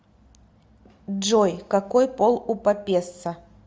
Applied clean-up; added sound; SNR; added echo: none; none; none; none.